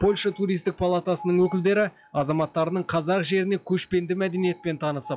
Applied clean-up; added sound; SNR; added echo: classical method log-MMSE.